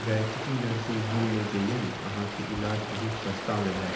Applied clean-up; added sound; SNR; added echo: none; Stream; 5 dB; reverberation time 0.8 s.